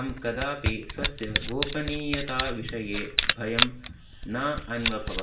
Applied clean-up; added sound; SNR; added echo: none; Camera; -1 dB; reverberation time 0.4 s.